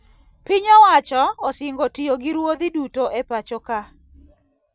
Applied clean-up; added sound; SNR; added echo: none; none; none; none.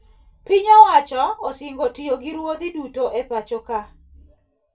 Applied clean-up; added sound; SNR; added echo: none; none; none; reverberation time 0.2 s.